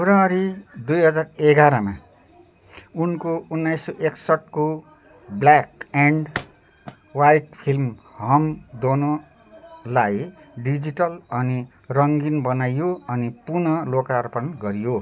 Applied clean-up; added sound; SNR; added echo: none; none; none; none.